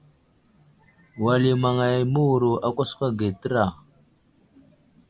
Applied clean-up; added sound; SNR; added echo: none; none; none; none.